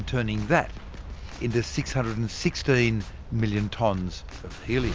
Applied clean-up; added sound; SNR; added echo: none; none; none; none.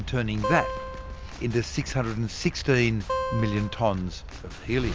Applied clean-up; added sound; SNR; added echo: none; Acoustic guitar; 6 dB; none.